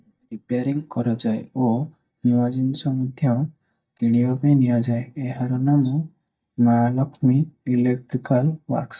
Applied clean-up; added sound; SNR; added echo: neural mask model DeepFilterNet 3.